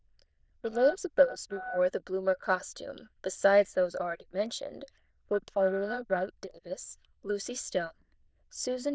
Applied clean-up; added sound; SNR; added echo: neural diffusion model UNIVERSE++.